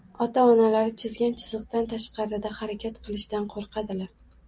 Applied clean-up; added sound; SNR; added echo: none; none; none; none.